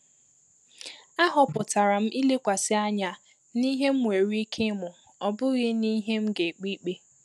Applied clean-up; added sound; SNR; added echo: none; none; none; none.